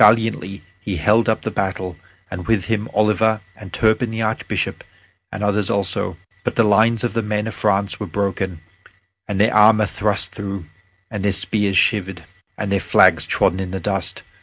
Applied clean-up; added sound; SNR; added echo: none; none; none; none.